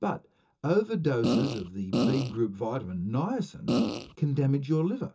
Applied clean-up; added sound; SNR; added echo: none; Fart; -2 dB; reverberation time 0.2 s.